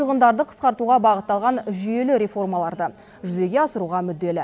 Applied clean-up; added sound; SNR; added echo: none; none; none; none.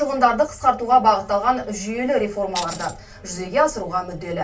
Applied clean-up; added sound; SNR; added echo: none; Tambourine; 12 dB; reverberation time 0.2 s.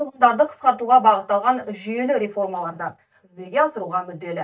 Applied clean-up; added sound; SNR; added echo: neural mask model DeepFilterNet 3.